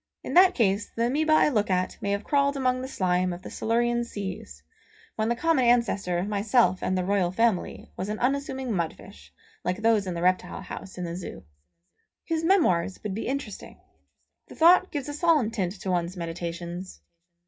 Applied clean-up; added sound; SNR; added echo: none; none; none; reverberation time 0.3 s.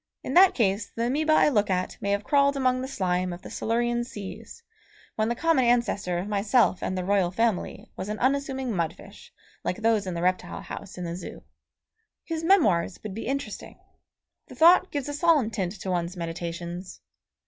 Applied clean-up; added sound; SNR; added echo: none; none; none; none.